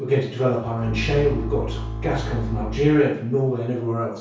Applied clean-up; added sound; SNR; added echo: none; Bowed string instrument; 6 dB; reverberation time 0.6 s.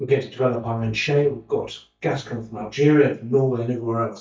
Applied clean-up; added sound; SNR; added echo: neural mask model DeepFilterNet 3.